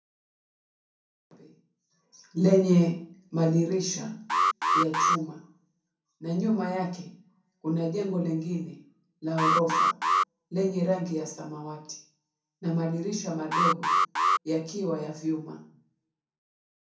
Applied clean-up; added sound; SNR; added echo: none; Alarm; -3 dB; reverberation time 0.6 s.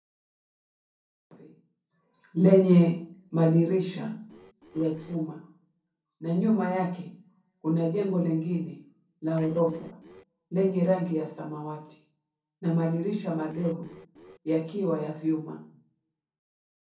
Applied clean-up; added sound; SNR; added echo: neural separator model SepFormer DNS4.